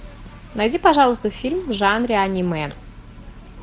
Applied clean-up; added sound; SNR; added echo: none; none; none; none.